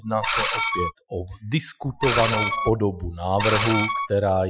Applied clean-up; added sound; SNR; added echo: classical method Wiener filter.